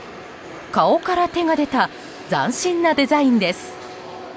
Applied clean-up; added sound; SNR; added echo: none; none; none; none.